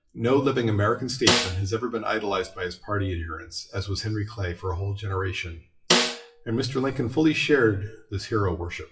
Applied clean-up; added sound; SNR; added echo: classical method WPE with log-MMSE.